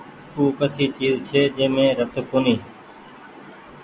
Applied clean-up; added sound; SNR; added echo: none; none; none; none.